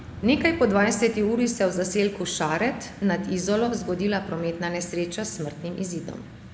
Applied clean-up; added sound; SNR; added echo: none; none; none; none.